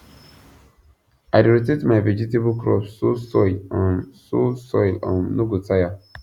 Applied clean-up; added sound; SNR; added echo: none; none; none; none.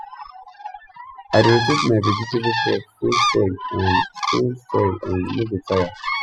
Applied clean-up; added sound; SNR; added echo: classical method spectral subtraction.